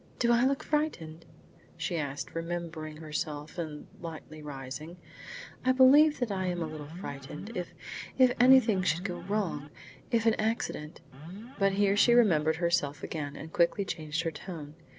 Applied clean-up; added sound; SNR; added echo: none; Alarm; 11 dB; none.